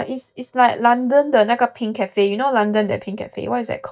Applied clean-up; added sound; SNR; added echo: neural mask model DeepFilterNet 3.